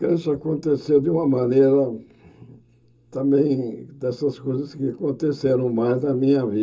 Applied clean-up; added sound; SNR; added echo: none; none; none; reverberation time 0.2 s.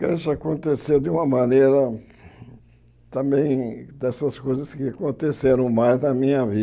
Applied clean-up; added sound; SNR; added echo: none; none; none; none.